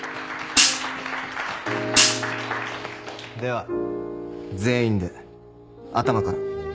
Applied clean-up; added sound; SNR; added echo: none; Hi-hat; -4 dB; none.